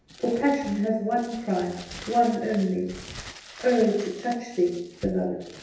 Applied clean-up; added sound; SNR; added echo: none; Crumpling, crinkling; 17 dB; reverberation time 0.9 s.